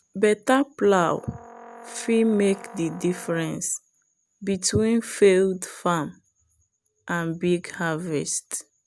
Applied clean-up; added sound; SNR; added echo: none; Brass instrument; 20 dB; none.